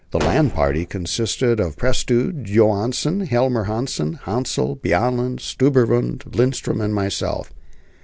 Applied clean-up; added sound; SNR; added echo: none; Gunshot, gunfire; 10 dB; none.